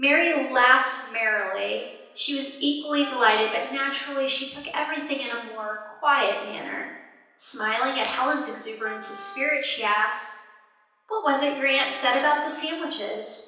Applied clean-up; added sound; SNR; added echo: none; Wind instrument, woodwind instrument; 18 dB; reverberation time 0.9 s.